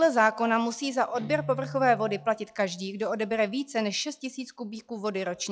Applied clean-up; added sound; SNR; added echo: classical method log-MMSE.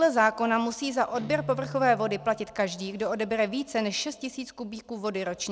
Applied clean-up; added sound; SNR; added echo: none; Guitar; 16 dB; none.